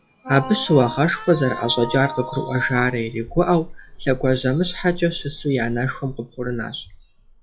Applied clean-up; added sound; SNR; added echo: classical method log-MMSE.